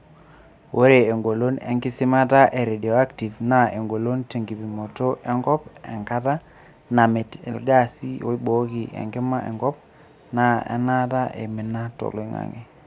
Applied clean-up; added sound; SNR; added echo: none; none; none; none.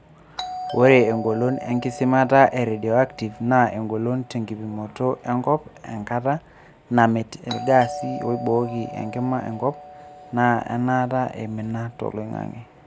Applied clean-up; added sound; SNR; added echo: none; Doorbell; 15 dB; none.